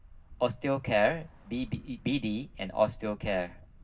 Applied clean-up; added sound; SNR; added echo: none; Traffic noise, roadway noise / Bus; 18 dB; reverberation time 0.4 s.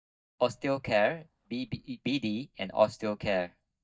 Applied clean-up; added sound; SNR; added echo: neural mask model DeepFilterNet 3.